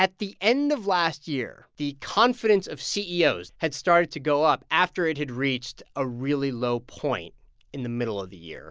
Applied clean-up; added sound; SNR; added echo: none; none; none; none.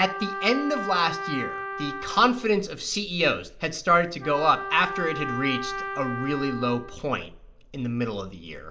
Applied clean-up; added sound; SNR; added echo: none; Trumpet; 9 dB; reverberation time 0.4 s.